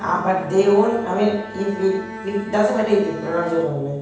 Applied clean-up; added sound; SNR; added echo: none; Bowed string instrument; 14 dB; reverberation time 0.8 s.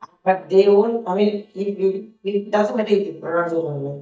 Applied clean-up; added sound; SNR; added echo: neural mask model DeepFilterNet 3.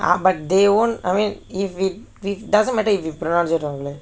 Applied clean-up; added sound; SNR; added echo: none; none; none; none.